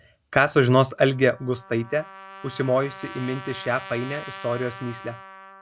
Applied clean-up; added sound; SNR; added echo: none; Trumpet; 17 dB; none.